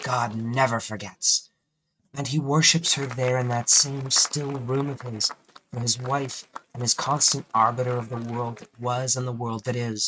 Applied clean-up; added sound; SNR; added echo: neural mask model RNNoise.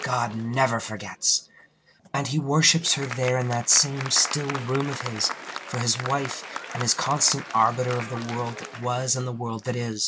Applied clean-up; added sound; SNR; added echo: none; Applause; 12 dB; none.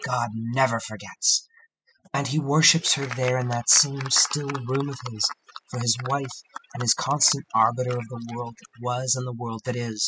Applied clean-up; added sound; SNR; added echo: classical method spectral subtraction.